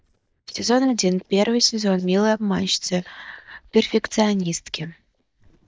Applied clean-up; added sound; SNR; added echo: neural mask model DeepFilterNet 3.